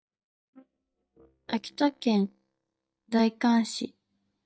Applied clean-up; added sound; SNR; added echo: neural mask model DeepFilterNet 3.